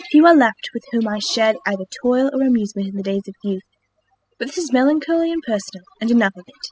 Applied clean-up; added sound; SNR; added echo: classical method spectral subtraction.